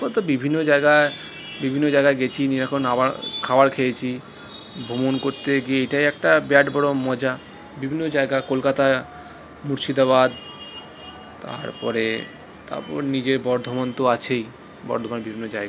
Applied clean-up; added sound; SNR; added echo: none; none; none; none.